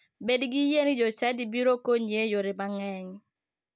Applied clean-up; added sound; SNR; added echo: none; none; none; none.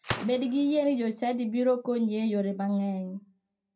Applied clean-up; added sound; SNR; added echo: none; Gunshot, gunfire; 15 dB; reverberation time 0.2 s.